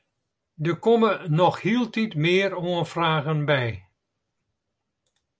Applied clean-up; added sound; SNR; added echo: none; none; none; none.